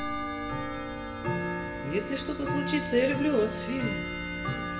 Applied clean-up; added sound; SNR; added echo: none; Tick-tock / Bell; 1 dB; reverberation time 1.6 s.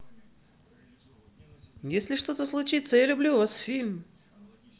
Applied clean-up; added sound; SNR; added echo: none; none; none; none.